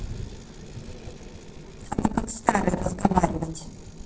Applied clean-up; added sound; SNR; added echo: neural separator model SepFormer DNS4.